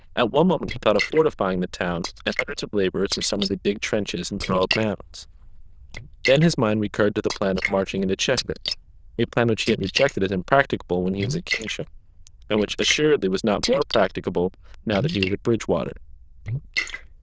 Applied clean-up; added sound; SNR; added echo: neural diffusion model UNIVERSE++.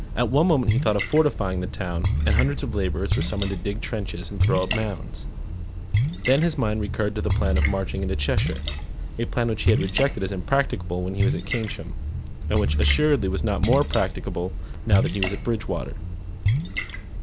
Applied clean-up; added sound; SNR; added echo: none; Splash, splatter; 0 dB; none.